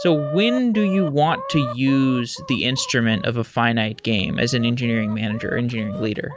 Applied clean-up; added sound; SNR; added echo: none; Chicken, rooster; 13 dB; none.